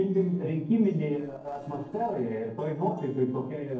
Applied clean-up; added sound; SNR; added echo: neural separator model SepFormer DNS4.